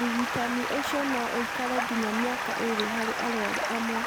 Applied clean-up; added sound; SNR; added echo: none; Stream; 0 dB; none.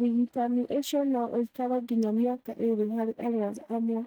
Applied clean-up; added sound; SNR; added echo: neural mask model DeepFilterNet 3.